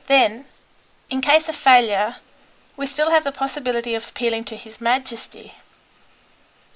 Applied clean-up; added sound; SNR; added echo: none; none; none; none.